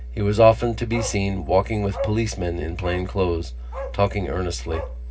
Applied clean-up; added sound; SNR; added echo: none; Bark; 15 dB; reverberation time 0.4 s.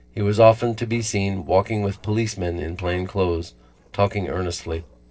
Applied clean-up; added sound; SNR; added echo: neural separator model SepFormer DNS4.